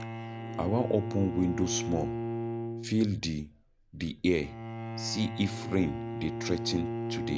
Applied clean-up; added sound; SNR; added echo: none; Bowed string instrument; 5 dB; none.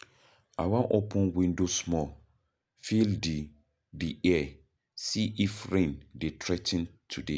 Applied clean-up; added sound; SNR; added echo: none; none; none; none.